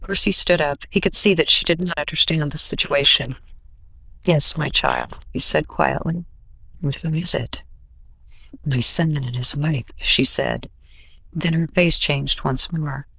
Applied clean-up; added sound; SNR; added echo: neural diffusion model UNIVERSE++.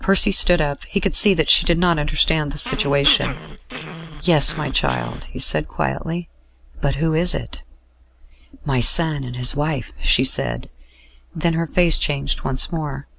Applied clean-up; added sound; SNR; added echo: none; Growling; 13 dB; none.